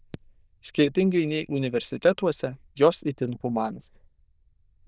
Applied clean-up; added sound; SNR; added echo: neural diffusion model UNIVERSE++.